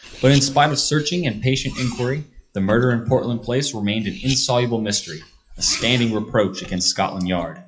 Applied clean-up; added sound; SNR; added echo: classical method WPE with log-MMSE.